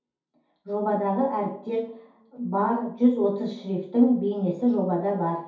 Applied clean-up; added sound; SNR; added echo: none; none; none; reverberation time 0.6 s.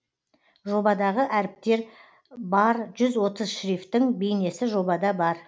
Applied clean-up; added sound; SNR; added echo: none; none; none; none.